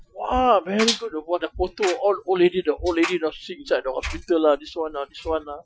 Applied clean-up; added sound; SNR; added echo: classical method Wiener filter.